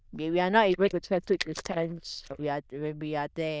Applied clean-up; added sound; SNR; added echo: neural diffusion model UNIVERSE++.